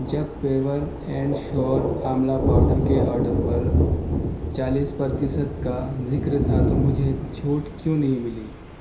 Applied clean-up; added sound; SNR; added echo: none; Thunder; -1 dB; reverberation time 0.5 s.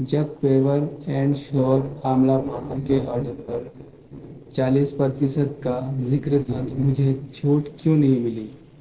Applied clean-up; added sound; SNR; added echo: neural separator model SepFormer DNS4.